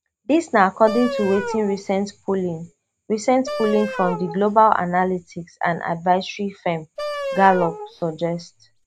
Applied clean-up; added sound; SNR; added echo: none; Wind instrument, woodwind instrument; 10 dB; none.